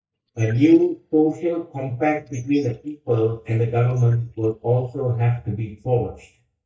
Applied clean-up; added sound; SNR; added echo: neural mask model DeepFilterNet 3.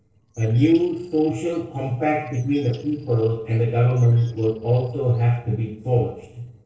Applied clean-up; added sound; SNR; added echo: neural separator model SepFormer DNS4.